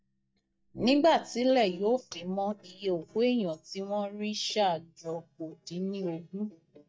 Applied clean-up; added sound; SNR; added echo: neural mask model DeepFilterNet 3.